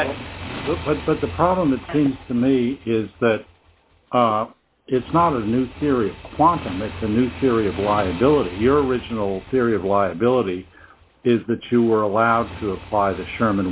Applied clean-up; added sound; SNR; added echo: none; Motorcycle / Engine; 16 dB; none.